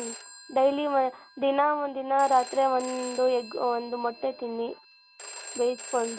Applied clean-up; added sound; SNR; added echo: none; Telephone; 16 dB; none.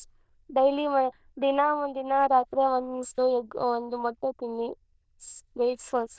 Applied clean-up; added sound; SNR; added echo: neural diffusion model UNIVERSE++.